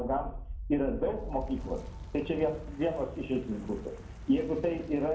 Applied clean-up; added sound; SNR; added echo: none; Wind; 10 dB; reverberation time 0.6 s.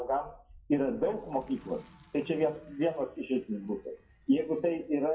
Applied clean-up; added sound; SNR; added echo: classical method WPE with log-MMSE.